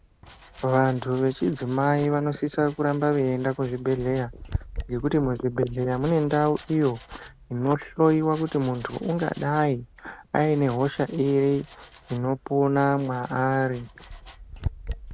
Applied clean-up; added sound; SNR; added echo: none; Domestic sounds, home sounds; 15 dB; none.